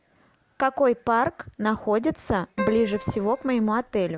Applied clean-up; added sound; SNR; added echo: none; Keyboard (musical); 11 dB; none.